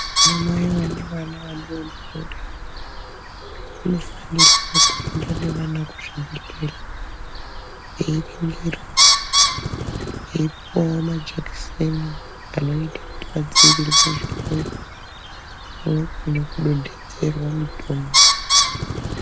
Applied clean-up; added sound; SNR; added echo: none; Bird; -4 dB; none.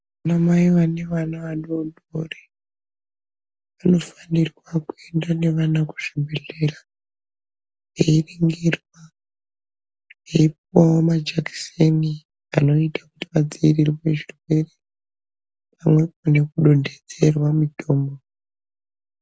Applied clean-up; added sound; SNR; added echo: none; none; none; none.